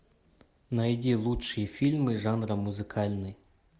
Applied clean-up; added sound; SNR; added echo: none; none; none; none.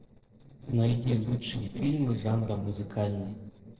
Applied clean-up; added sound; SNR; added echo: neural separator model SepFormer DNS4.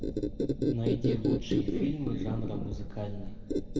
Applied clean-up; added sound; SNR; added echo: none; Squeak; -5 dB; reverberation time 1.8 s.